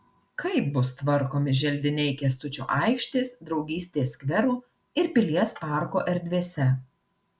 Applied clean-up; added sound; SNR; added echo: none; none; none; none.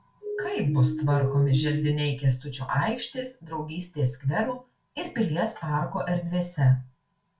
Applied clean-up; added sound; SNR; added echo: none; Siren; 5 dB; reverberation time 0.2 s.